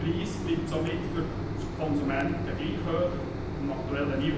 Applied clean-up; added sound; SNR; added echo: none; Mechanisms; 1 dB; reverberation time 0.9 s.